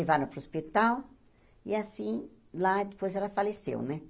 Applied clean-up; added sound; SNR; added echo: none; none; none; none.